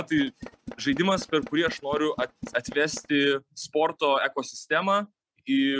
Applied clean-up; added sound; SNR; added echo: neural mask model RNNoise.